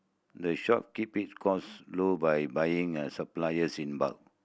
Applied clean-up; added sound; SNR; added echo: none; none; none; none.